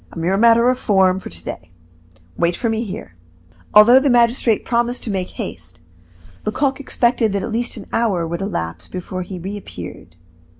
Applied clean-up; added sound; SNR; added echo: none; none; none; none.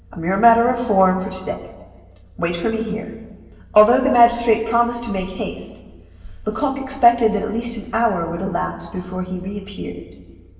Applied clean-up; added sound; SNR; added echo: none; none; none; reverberation time 1.4 s.